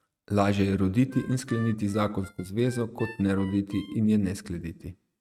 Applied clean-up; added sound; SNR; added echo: neural mask model RNNoise.